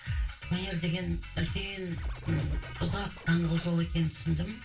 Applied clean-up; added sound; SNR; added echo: none; Scratching (performance technique); 18 dB; reverberation time 0.2 s.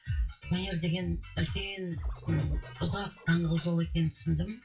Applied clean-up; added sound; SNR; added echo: classical method WPE with log-MMSE.